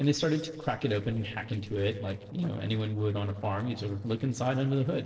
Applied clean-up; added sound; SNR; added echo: neural separator model SepFormer DNS4.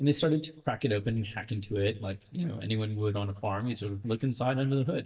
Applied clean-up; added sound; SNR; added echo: neural mask model DeepFilterNet 3.